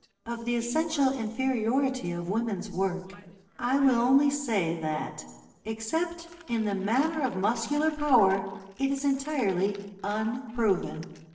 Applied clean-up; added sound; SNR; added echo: neural separator model SepFormer DNS4.